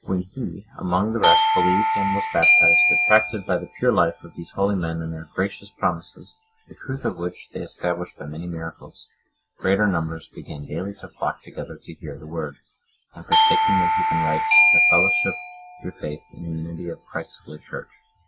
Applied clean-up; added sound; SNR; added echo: classical method log-MMSE.